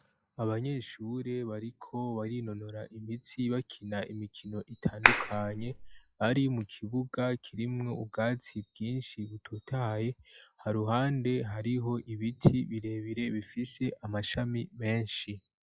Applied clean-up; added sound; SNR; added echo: classical method log-MMSE.